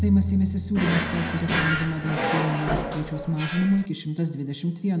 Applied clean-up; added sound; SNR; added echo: none; Drawer open or close; 3 dB; reverberation time 0.8 s.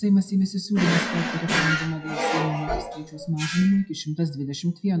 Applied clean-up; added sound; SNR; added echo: classical method WPE with log-MMSE.